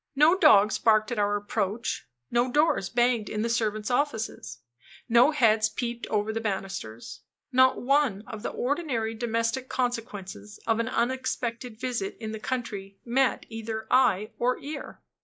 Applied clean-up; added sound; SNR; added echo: neural mask model Resemble Enhance denoiser.